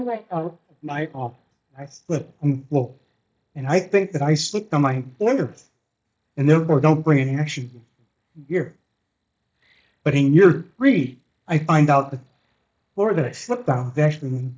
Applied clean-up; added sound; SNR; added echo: neural mask model DeepFilterNet 3.